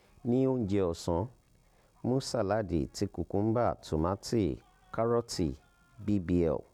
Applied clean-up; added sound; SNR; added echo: none; none; none; none.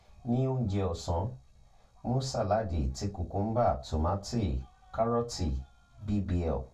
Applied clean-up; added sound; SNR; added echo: none; none; none; reverberation time 0.2 s.